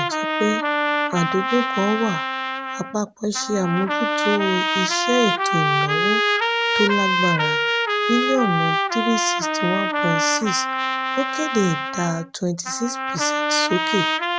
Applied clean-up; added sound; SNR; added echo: none; Trumpet; -2 dB; none.